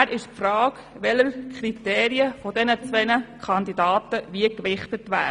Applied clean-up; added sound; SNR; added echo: none; Bowed string instrument; 18 dB; none.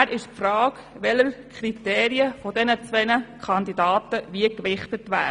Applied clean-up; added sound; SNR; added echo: none; none; none; none.